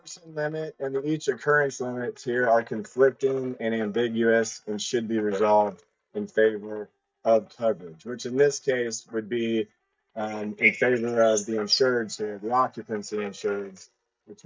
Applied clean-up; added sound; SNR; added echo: neural mask model DeepFilterNet 3.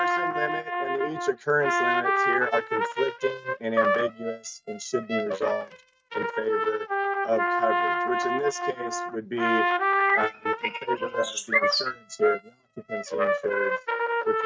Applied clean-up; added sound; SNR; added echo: neural mask model RNNoise.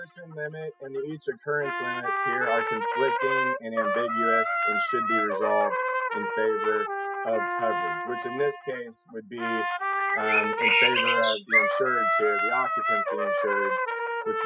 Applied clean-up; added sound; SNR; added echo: classical method spectral subtraction.